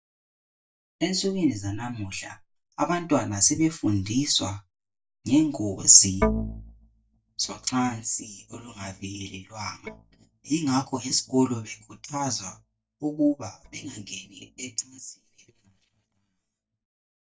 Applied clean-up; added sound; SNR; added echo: neural mask model DeepFilterNet 3.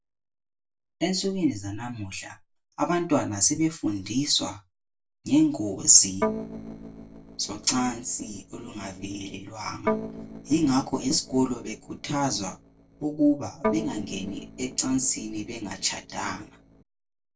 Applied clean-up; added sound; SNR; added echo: neural separator model SepFormer DNS4.